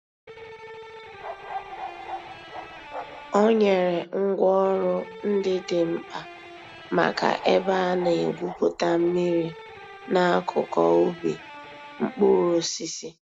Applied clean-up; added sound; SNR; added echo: none; Bark + Electric guitar; 14 dB; none.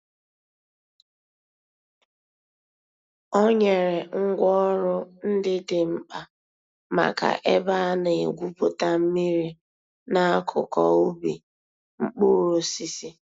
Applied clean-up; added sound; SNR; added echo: none; none; none; none.